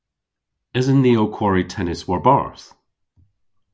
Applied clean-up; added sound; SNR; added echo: none; none; none; none.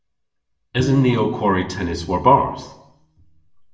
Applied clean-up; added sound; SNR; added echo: none; Bowed string instrument; 15 dB; reverberation time 0.7 s.